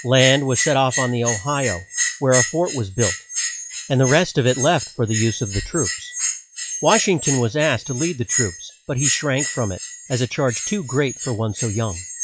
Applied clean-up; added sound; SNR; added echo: classical method log-MMSE.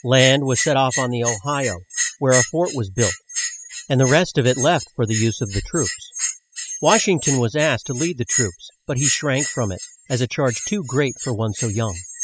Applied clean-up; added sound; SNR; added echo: classical method spectral subtraction.